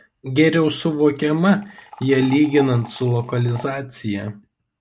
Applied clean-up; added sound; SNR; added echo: none; Liquid; 20 dB; none.